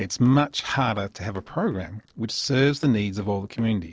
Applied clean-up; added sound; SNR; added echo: neural separator model SepFormer DNS4.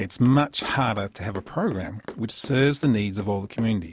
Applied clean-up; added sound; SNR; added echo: none; Run; 19 dB; none.